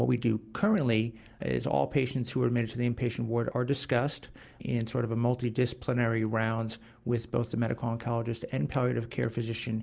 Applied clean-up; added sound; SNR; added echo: none; none; none; none.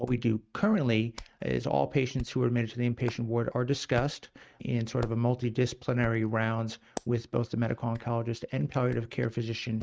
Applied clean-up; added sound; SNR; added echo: neural mask model RNNoise.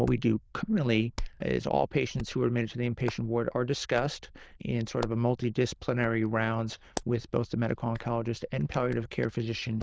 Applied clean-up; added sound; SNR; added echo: neural diffusion model UNIVERSE++.